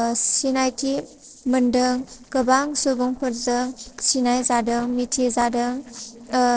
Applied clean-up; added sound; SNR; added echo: neural separator model SepFormer DNS4.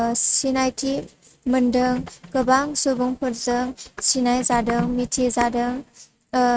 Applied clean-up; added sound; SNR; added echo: neural mask model RNNoise.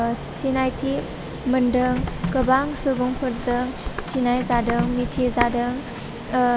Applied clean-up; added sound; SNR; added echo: none; Dishes, pots, and pans + Printer; 9 dB; none.